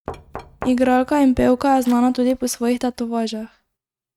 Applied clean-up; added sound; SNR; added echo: neural mask model RNNoise.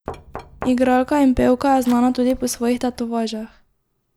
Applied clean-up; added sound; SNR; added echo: none; Knock; 19 dB; none.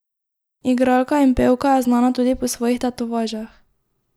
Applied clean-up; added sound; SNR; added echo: none; none; none; none.